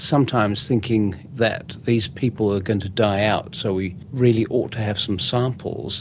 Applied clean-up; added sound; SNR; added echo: none; none; none; none.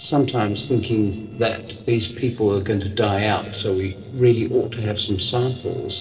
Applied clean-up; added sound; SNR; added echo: neural separator model SepFormer DNS4.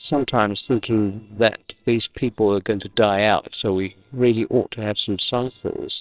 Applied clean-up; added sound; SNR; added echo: neural separator model SepFormer WHAMR!.